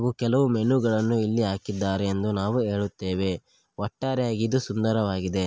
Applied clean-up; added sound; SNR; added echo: none; none; none; none.